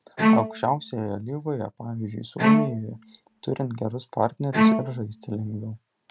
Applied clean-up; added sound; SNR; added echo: none; Bowed string instrument; -4 dB; none.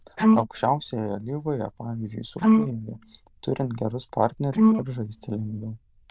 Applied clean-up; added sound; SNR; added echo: neural diffusion model UNIVERSE++.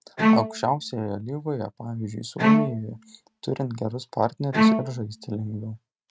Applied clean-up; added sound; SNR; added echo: neural mask model RNNoise.